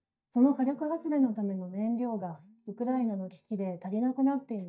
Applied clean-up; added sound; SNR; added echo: neural mask model DeepFilterNet 3.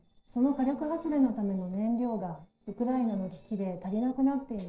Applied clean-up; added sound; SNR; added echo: neural separator model SepFormer DNS4.